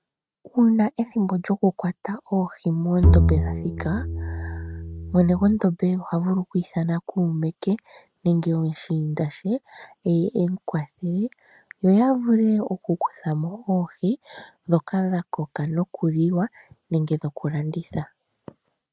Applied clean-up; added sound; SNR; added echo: neural mask model RNNoise.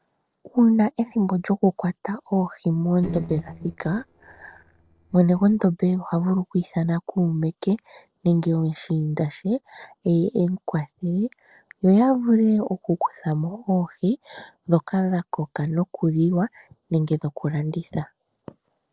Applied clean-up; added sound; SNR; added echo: neural separator model SepFormer DNS4.